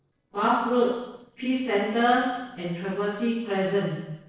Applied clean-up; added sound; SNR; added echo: neural separator model SepFormer DNS4.